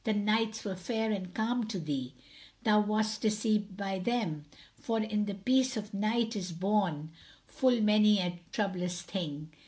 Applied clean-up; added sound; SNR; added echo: none; none; none; none.